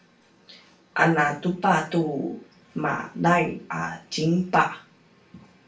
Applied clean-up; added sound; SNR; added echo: none; none; none; reverberation time 0.3 s.